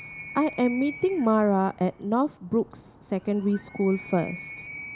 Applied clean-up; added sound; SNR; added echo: none; Animal; 16 dB; none.